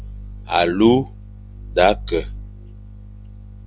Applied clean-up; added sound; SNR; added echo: none; none; none; none.